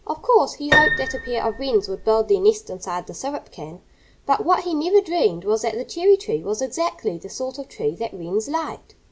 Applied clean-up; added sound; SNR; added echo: none; Piano; 2 dB; none.